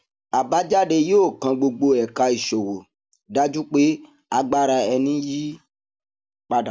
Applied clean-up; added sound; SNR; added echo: none; none; none; none.